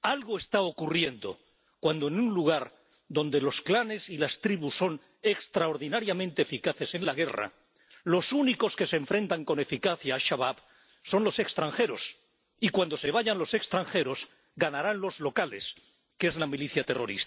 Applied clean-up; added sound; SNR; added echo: none; none; none; none.